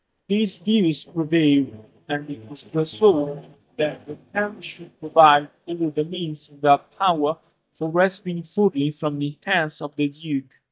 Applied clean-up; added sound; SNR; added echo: neural mask model DeepFilterNet 3.